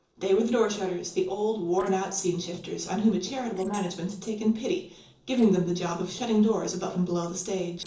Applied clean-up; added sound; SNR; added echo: neural separator model SepFormer DNS4.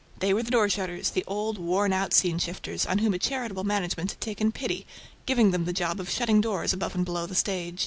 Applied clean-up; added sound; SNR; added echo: none; none; none; none.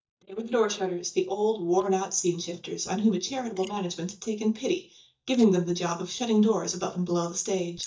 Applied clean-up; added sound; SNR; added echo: neural mask model DeepFilterNet 3.